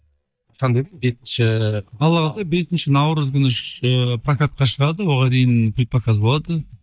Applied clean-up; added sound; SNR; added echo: neural mask model DeepFilterNet 3.